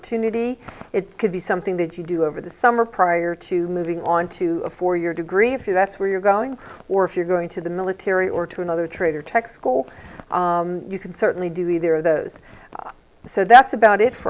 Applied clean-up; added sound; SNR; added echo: none; none; none; none.